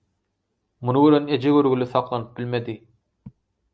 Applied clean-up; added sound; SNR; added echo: none; none; none; none.